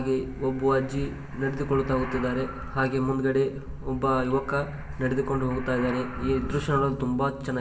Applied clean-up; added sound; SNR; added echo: none; Animal; 17 dB; reverberation time 0.7 s.